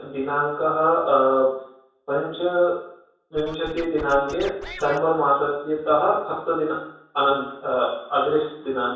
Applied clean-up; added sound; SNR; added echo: none; Scratching (performance technique); 14 dB; reverberation time 0.7 s.